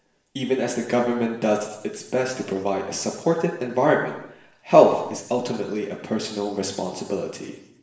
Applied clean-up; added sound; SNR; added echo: none; none; none; reverberation time 0.9 s.